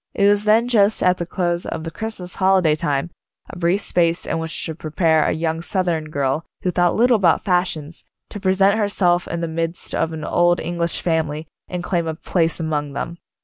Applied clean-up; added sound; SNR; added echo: none; none; none; none.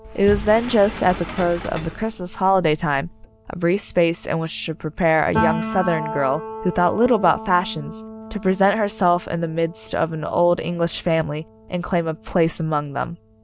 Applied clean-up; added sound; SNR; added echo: none; Piano + Sliding door; 11 dB; none.